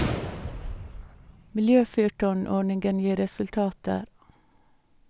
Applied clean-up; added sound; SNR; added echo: none; Gunshot, gunfire; 11 dB; none.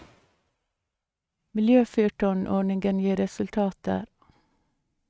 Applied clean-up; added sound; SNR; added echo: neural mask model RNNoise.